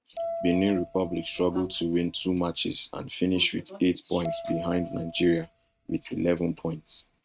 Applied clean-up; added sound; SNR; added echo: neural mask model RNNoise.